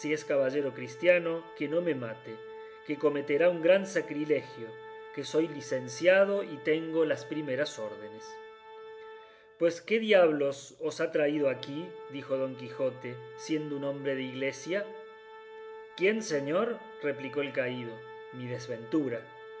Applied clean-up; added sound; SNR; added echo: none; Organ; 16 dB; none.